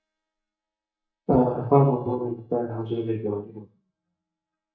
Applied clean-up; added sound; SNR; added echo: neural mask model DeepFilterNet 3.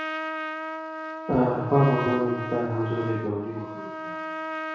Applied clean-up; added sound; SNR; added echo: none; Trumpet; 6 dB; reverberation time 1.1 s.